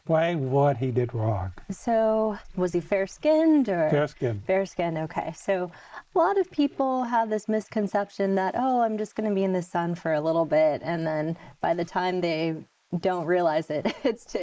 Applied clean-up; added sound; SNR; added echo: neural mask model Resemble Enhance denoiser.